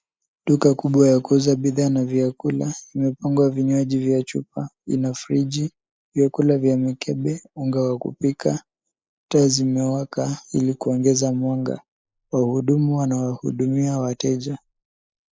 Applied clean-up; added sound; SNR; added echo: neural mask model Resemble Enhance denoiser.